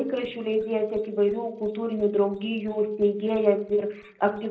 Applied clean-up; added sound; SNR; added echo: neural separator model SepFormer DNS4.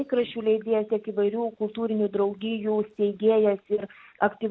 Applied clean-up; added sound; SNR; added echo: none; none; none; none.